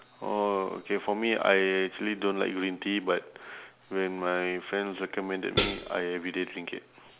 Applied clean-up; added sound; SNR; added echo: none; Hi-hat; 0 dB; none.